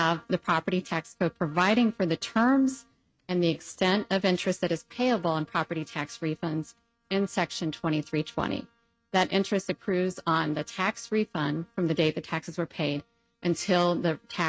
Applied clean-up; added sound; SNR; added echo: neural mask model RNNoise.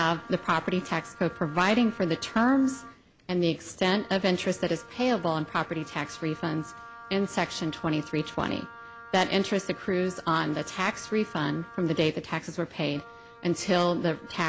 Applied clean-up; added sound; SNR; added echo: none; Wind instrument, woodwind instrument; 19 dB; none.